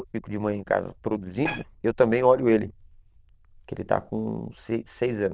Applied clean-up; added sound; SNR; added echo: neural diffusion model UNIVERSE++.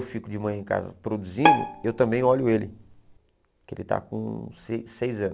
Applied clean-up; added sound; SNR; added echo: none; Bowed string instrument; -1 dB; none.